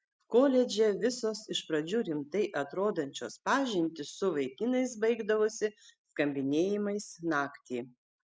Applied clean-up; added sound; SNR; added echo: none; none; none; none.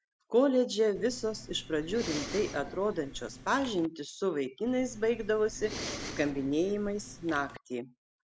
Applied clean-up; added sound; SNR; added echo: none; Respiratory sounds; 12 dB; none.